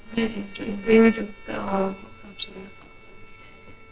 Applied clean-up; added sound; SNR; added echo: neural separator model SepFormer WHAMR!.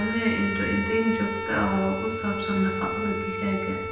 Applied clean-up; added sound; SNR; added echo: none; Bowed string instrument; 5 dB; reverberation time 0.9 s.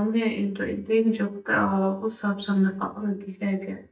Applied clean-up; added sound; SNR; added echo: neural mask model DeepFilterNet 3.